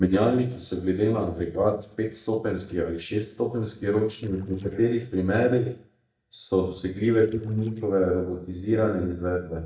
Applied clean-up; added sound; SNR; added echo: neural mask model DeepFilterNet 3.